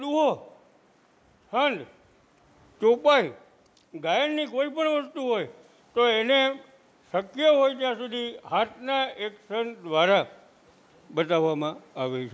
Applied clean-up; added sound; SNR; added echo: none; none; none; none.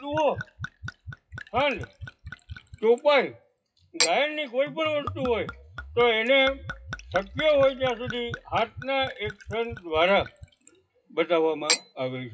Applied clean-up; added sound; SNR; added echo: classical method WPE with log-MMSE.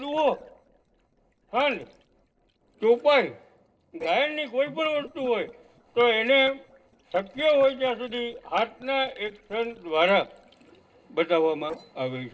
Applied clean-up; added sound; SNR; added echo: neural separator model SepFormer DNS4.